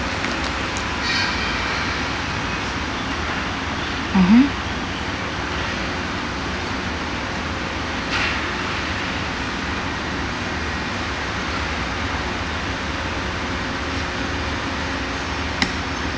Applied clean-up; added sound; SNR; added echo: none; none; none; none.